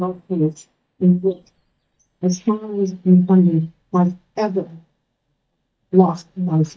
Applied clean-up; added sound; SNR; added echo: neural mask model DeepFilterNet 3.